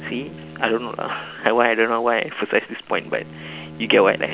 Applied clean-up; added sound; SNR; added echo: none; Bowed string instrument; 18 dB; none.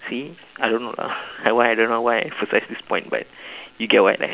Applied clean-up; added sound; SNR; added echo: none; none; none; none.